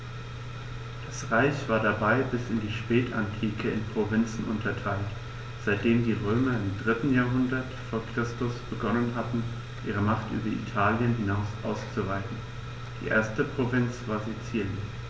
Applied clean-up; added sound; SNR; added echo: none; none; none; none.